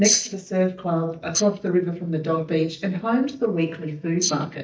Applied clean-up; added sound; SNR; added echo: neural mask model DeepFilterNet 3.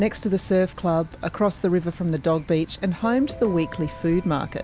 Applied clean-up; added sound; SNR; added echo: none; none; none; none.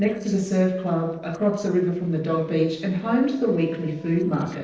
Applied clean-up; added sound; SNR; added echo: neural separator model SepFormer DNS4.